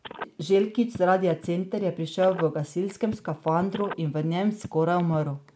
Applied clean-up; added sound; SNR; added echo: none; Telephone; 17 dB; none.